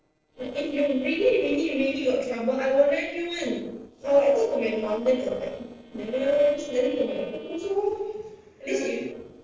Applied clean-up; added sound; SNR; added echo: neural separator model SepFormer DNS4.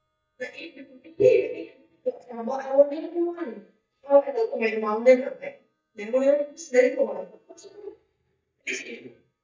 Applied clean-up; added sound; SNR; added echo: neural mask model DeepFilterNet 3.